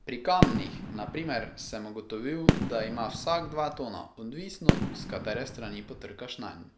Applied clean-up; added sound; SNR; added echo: none; Fireworks; -3 dB; none.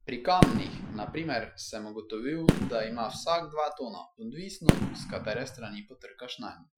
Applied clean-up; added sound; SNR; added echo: classical method Wiener filter.